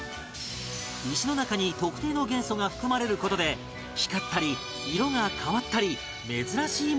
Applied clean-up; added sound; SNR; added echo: none; none; none; none.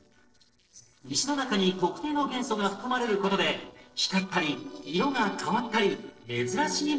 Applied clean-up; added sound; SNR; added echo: neural separator model SepFormer DNS4.